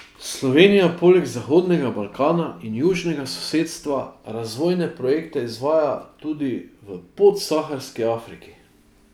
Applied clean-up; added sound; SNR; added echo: none; none; none; none.